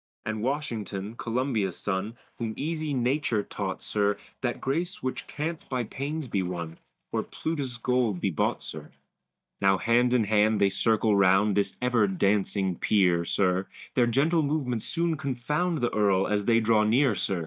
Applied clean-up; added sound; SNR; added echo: neural mask model DeepFilterNet 3.